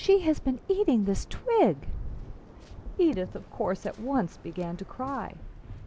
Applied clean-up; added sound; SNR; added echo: none; Waves, surf; 17 dB; none.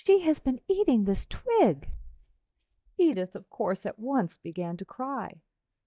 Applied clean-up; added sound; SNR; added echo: neural mask model DeepFilterNet 3.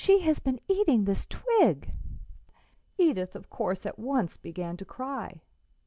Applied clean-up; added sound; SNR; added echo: none; none; none; none.